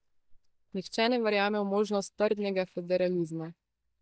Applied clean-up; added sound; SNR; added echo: neural mask model DeepFilterNet 3.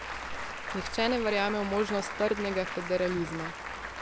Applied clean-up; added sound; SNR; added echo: none; Applause; 6 dB; none.